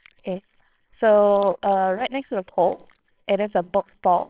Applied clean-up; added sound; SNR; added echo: neural separator model SepFormer WHAMR!.